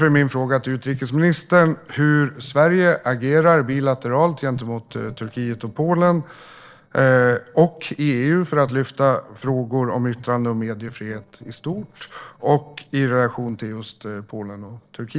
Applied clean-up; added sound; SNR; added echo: neural separator model SepFormer DNS4.